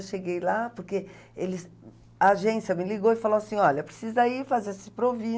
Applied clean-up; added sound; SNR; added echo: none; none; none; none.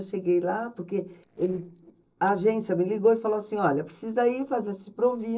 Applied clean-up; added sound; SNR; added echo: neural separator model SepFormer DNS4.